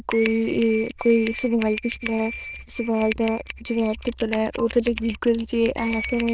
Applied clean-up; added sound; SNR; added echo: neural diffusion model UNIVERSE++.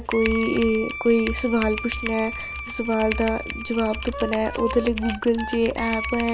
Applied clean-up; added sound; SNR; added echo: none; Wind instrument, woodwind instrument + Typing; 7 dB; none.